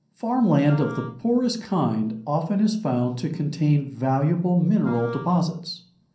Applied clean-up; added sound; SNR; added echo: none; Wind instrument, woodwind instrument; 18 dB; reverberation time 0.6 s.